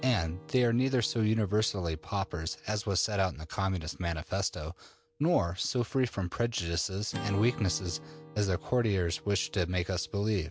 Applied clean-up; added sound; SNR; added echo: none; Acoustic guitar / Strum; 18 dB; none.